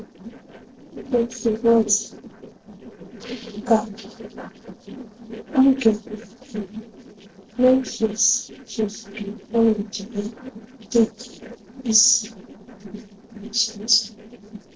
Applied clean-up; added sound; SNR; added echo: neural separator model SepFormer DNS4.